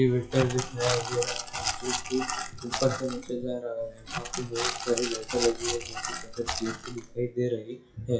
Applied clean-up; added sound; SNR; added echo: classical method WPE with log-MMSE.